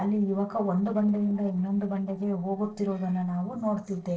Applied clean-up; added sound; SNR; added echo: neural separator model SepFormer DNS4.